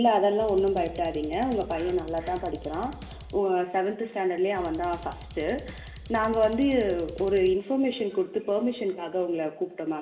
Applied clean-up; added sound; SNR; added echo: none; Drum kit; 15 dB; reverberation time 2.3 s.